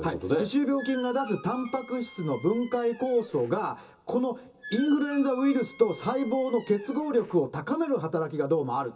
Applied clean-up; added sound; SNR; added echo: none; Squeak; 19 dB; reverberation time 0.2 s.